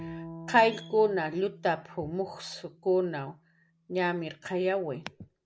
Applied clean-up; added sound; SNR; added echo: none; Bowed string instrument; 18 dB; none.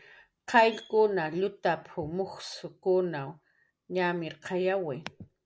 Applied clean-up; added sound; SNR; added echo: none; none; none; none.